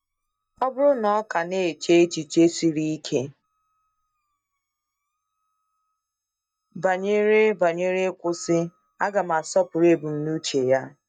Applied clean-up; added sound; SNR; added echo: neural mask model DeepFilterNet 3.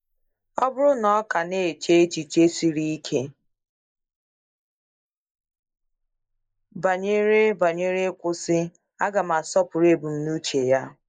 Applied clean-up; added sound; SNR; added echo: neural mask model Resemble Enhance denoiser.